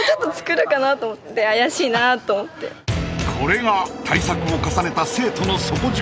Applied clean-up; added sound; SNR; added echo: none; none; none; none.